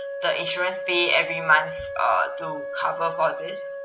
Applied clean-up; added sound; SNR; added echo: none; Wind instrument, woodwind instrument; 7 dB; reverberation time 0.6 s.